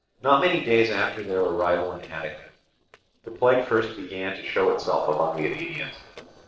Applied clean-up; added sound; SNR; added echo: neural separator model SepFormer DNS4.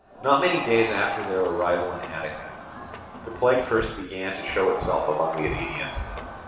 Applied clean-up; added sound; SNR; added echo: none; Crowd; 10 dB; reverberation time 0.8 s.